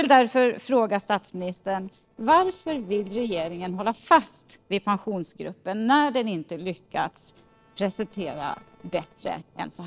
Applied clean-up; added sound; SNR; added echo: neural separator model SepFormer DNS4.